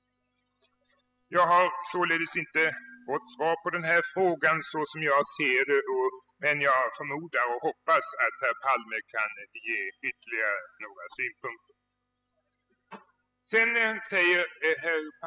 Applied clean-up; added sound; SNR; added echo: classical method spectral subtraction.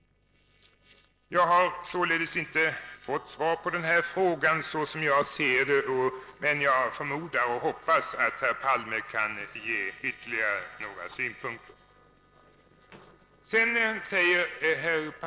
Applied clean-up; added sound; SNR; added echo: neural separator model SepFormer DNS4.